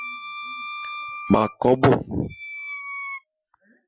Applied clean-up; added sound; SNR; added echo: classical method Wiener filter.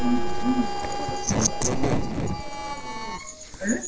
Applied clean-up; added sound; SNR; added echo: neural separator model SepFormer DNS4.